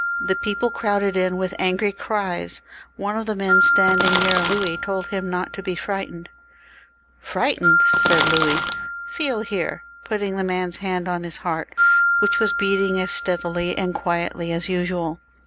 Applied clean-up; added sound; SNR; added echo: none; Glockenspiel + Crackle; -1 dB; none.